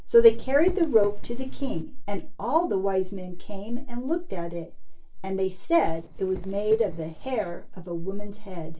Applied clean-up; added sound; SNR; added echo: neural separator model SepFormer DNS4.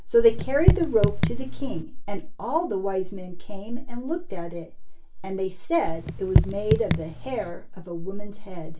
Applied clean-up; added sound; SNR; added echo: none; Raindrop / Drip; 0 dB; reverberation time 0.2 s.